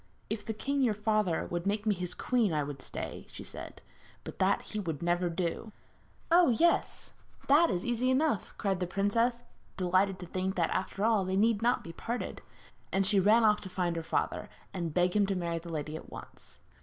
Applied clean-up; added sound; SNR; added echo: none; none; none; none.